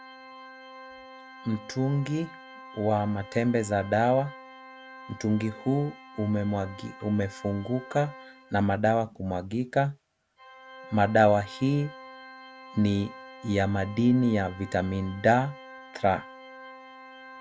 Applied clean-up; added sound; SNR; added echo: none; Organ; 18 dB; none.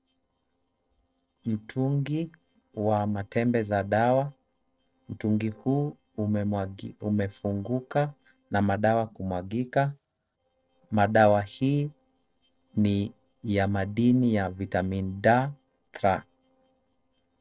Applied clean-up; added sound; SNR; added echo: neural separator model SepFormer DNS4.